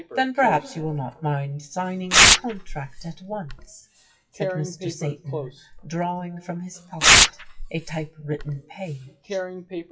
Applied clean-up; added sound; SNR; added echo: classical method WPE with log-MMSE.